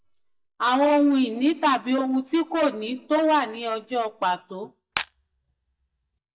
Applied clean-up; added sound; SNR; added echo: neural mask model DeepFilterNet 3.